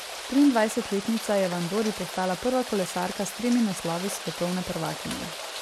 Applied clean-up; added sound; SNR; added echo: none; Rain; 10 dB; none.